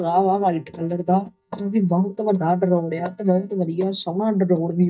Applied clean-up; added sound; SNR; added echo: neural mask model DeepFilterNet 3.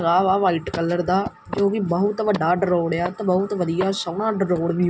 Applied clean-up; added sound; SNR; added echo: none; none; none; none.